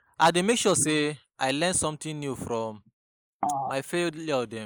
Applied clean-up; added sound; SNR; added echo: neural mask model Resemble Enhance denoiser.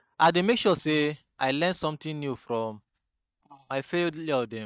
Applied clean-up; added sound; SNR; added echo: neural mask model DeepFilterNet 3.